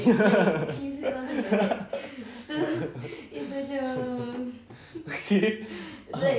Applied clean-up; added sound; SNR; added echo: none; none; none; none.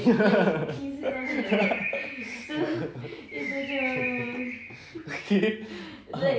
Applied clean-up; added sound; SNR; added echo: none; Bird; 8 dB; none.